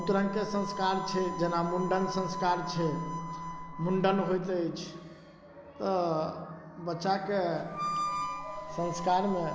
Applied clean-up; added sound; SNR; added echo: none; Harmonica; 8 dB; none.